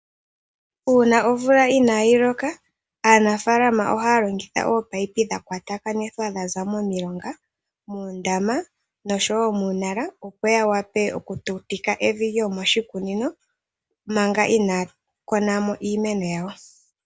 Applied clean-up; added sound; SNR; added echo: none; none; none; none.